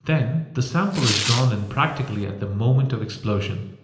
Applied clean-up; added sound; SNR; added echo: none; Tearing; 7 dB; reverberation time 0.8 s.